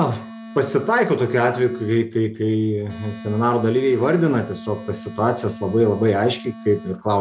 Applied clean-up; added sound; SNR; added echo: none; Wind instrument, woodwind instrument; 16 dB; none.